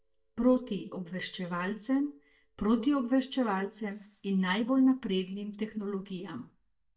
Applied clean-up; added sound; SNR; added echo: neural mask model DeepFilterNet 3.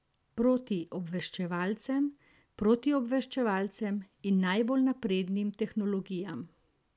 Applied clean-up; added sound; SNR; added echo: none; none; none; none.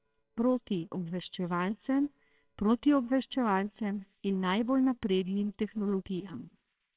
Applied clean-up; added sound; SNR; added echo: neural separator model SepFormer WHAMR!.